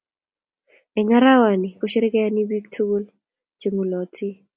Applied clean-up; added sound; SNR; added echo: none; none; none; none.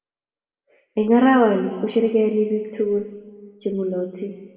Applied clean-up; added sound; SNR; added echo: none; none; none; reverberation time 1.5 s.